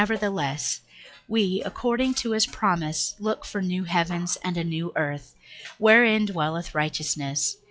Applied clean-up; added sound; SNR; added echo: classical method log-MMSE.